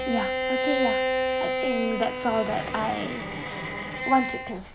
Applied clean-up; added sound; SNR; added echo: none; Bowed string instrument; 0 dB; none.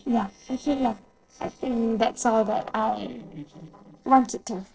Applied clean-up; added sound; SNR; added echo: neural separator model SepFormer DNS4.